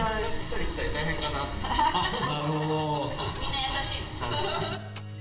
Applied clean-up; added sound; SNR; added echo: none; Slam; 16 dB; reverberation time 0.9 s.